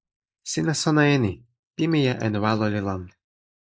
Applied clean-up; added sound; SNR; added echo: neural mask model Resemble Enhance denoiser.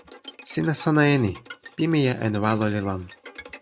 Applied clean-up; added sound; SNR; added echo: none; Bowed string instrument; 19 dB; none.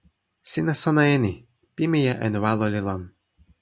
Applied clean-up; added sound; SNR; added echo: none; none; none; none.